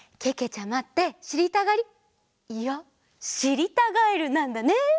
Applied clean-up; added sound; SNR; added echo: none; none; none; none.